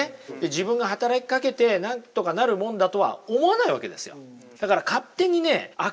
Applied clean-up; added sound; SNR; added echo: none; none; none; none.